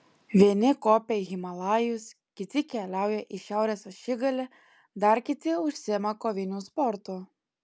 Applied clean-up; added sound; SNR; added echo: none; none; none; none.